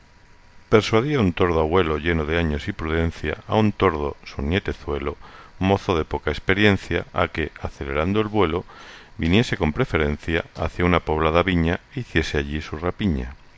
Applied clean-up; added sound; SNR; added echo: none; none; none; none.